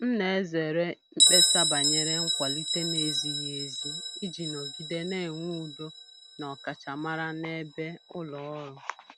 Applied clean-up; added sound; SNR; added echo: none; Bell; -3 dB; none.